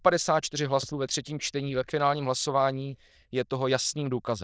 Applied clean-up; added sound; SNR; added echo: neural diffusion model UNIVERSE++.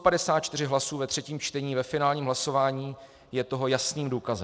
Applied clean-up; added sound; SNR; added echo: none; none; none; none.